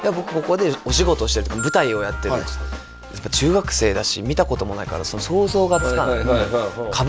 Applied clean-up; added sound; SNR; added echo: none; Glockenspiel; 15 dB; none.